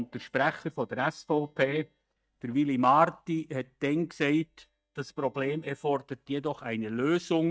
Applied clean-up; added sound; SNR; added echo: neural mask model DeepFilterNet 3.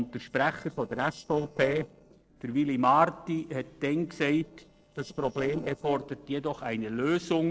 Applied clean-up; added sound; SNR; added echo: neural separator model SepFormer DNS4.